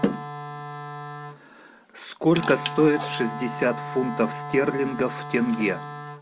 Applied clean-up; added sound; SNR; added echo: none; Wind instrument, woodwind instrument; 11 dB; none.